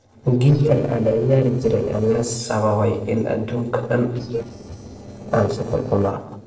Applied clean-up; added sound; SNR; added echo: neural separator model SepFormer DNS4.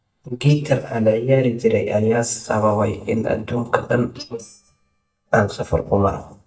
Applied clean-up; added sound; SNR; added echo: neural mask model DeepFilterNet 3.